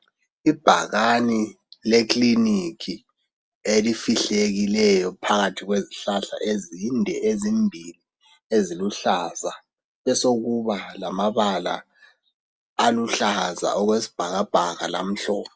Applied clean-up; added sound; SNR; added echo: none; none; none; none.